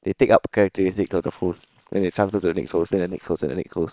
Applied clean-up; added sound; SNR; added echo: neural separator model SepFormer WHAM!.